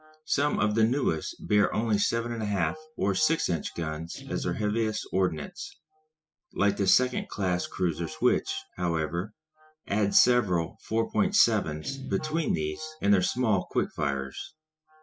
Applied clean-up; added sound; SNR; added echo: classical method spectral subtraction.